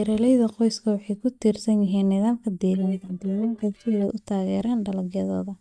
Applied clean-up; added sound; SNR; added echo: neural mask model DeepFilterNet 3.